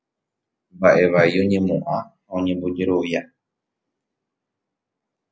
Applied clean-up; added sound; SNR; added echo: none; none; none; none.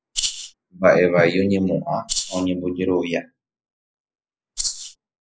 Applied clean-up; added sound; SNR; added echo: neural mask model Resemble Enhance denoiser.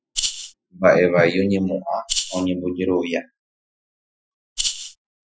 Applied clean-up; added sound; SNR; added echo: classical method Wiener filter.